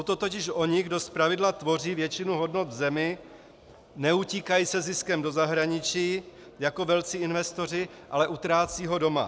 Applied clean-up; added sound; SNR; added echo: none; none; none; none.